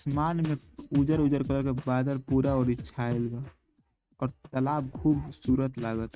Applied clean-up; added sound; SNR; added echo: neural mask model RNNoise.